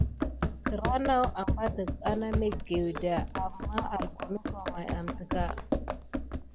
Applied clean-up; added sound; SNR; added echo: none; Run; 0 dB; none.